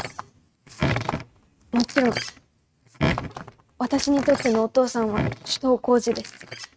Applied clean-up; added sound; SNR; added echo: neural mask model RNNoise.